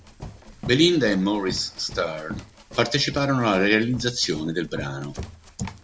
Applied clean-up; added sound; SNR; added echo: none; Run; 14 dB; none.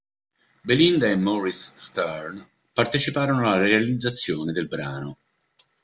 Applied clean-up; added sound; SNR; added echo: none; none; none; none.